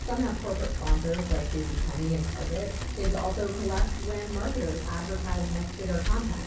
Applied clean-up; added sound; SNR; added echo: none; Bicycle; -3 dB; reverberation time 0.6 s.